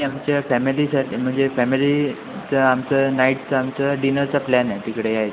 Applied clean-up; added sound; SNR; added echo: none; none; none; none.